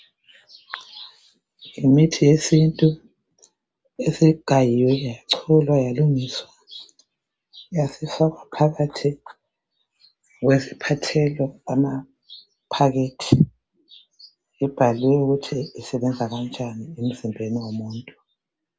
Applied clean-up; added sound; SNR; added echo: none; none; none; none.